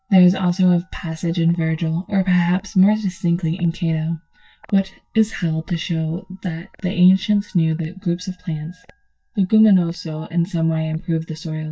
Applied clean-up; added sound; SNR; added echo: neural mask model DeepFilterNet 3.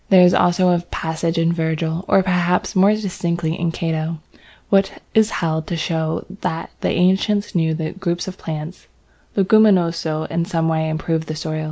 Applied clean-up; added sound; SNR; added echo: none; none; none; none.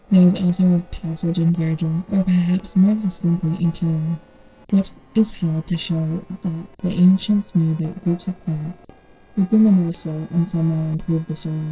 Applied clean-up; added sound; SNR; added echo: neural separator model SepFormer DNS4.